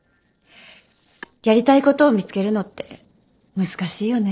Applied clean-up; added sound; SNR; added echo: neural separator model SepFormer DNS4.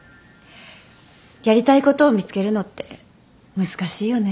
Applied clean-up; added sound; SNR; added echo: none; none; none; none.